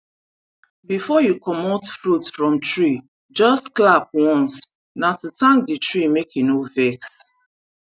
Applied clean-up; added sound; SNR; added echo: none; none; none; none.